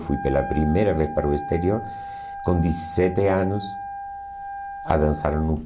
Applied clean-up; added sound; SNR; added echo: none; Wind instrument, woodwind instrument; 10 dB; none.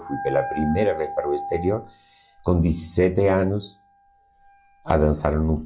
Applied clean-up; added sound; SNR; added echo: classical method log-MMSE.